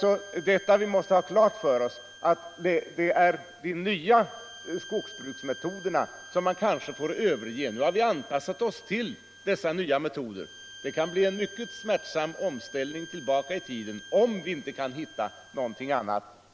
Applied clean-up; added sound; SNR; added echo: none; Bowed string instrument; 19 dB; none.